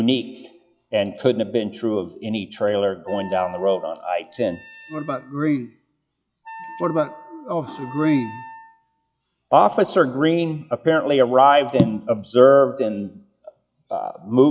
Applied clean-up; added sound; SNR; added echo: classical method log-MMSE.